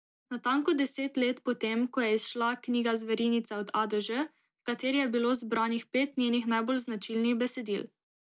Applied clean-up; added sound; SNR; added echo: neural mask model Resemble Enhance denoiser.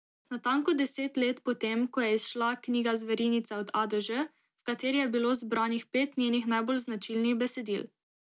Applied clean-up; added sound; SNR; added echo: none; none; none; none.